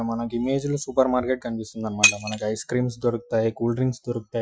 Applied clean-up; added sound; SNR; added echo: classical method Wiener filter.